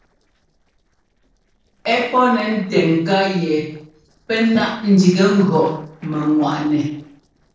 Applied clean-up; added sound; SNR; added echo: neural separator model SepFormer DNS4.